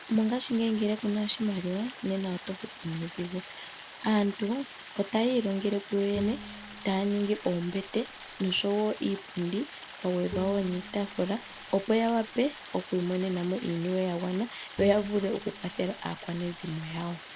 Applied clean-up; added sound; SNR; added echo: none; Bowed string instrument + Stream; 14 dB; none.